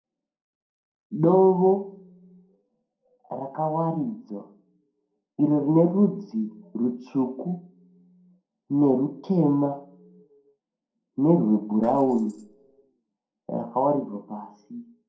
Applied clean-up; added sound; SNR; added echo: neural separator model SepFormer DNS4.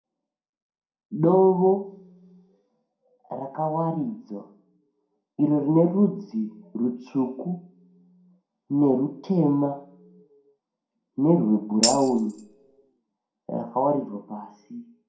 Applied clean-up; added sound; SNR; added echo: none; Tambourine; 4 dB; reverberation time 0.5 s.